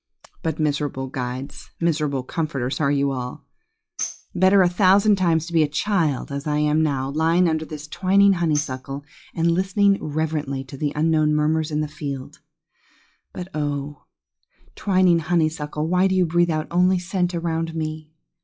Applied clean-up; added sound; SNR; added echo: classical method log-MMSE.